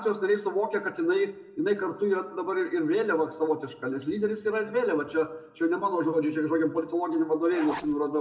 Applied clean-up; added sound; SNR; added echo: neural separator model SepFormer DNS4.